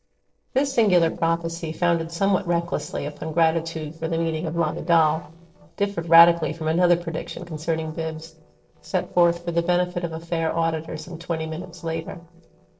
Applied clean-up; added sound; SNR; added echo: neural separator model SepFormer DNS4.